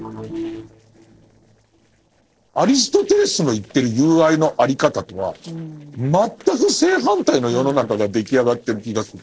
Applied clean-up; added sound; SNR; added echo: neural separator model SepFormer DNS4.